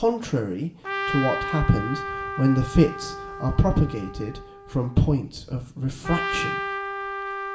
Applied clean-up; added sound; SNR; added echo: none; Trumpet; 7 dB; reverberation time 0.6 s.